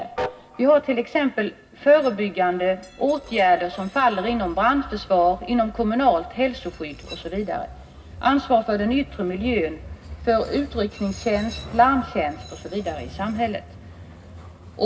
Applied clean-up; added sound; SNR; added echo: none; Train; 16 dB; reverberation time 0.4 s.